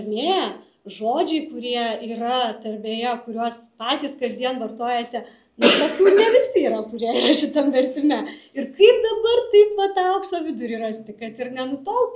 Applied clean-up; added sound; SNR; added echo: none; none; none; none.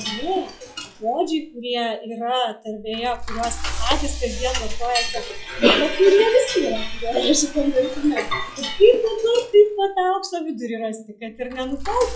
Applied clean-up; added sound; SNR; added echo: classical method log-MMSE.